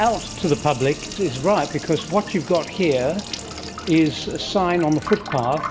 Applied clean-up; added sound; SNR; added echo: none; Liquid; 14 dB; reverberation time 2.5 s.